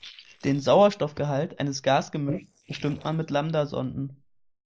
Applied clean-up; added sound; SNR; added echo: neural mask model Resemble Enhance denoiser.